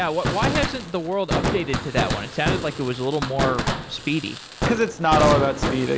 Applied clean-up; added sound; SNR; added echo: none; Fireworks; 2 dB; none.